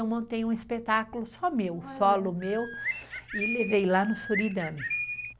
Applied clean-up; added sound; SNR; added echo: none; Bird; 6 dB; none.